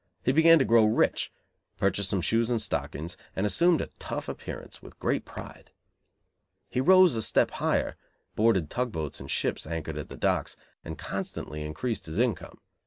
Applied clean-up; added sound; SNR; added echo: none; none; none; none.